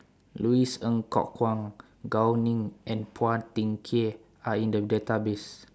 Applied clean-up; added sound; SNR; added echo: none; none; none; none.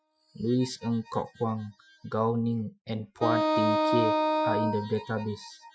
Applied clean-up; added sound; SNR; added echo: classical method Wiener filter.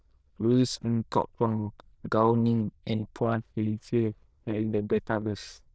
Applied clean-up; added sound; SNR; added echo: neural diffusion model UNIVERSE++.